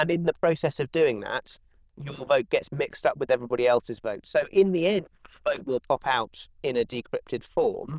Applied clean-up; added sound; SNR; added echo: neural diffusion model UNIVERSE++.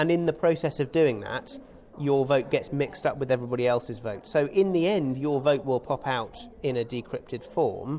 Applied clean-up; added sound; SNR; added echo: none; none; none; none.